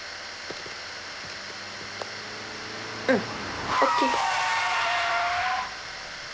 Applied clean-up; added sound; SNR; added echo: none; Engine / Car; -3 dB; none.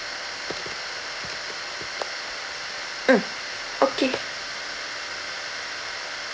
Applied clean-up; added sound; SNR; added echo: none; none; none; none.